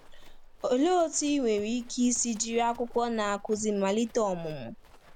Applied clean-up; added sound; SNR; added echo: none; Livestock, farm animals, working animals; 19 dB; none.